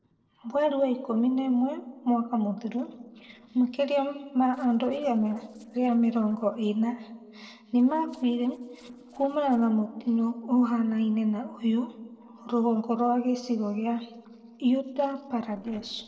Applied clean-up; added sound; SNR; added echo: neural separator model SepFormer DNS4.